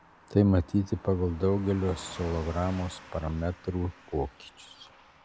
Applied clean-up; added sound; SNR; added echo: none; Car passing by / Truck; 19 dB; none.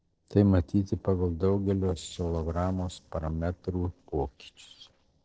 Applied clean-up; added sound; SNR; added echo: neural separator model SepFormer DNS4.